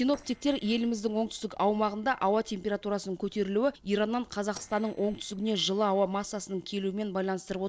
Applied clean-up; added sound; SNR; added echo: neural separator model SepFormer DNS4.